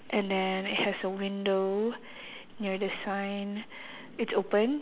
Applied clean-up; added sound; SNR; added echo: none; none; none; none.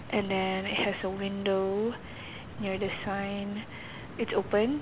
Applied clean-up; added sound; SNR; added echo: none; Stream; 13 dB; none.